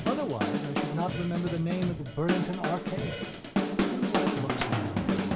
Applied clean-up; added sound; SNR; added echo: none; Drum / Drum kit; -3 dB; none.